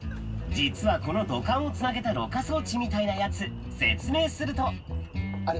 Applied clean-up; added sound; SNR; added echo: none; Engine; 15 dB; reverberation time 0.4 s.